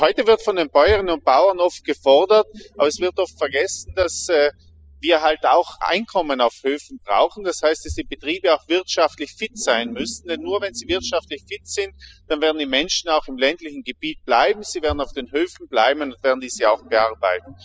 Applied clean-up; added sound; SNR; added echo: classical method spectral subtraction.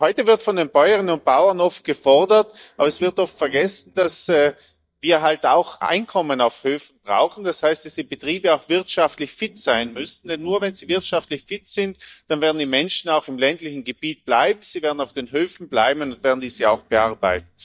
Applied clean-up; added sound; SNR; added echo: neural mask model DeepFilterNet 3.